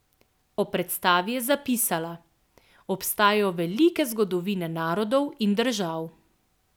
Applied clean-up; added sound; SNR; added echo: none; none; none; none.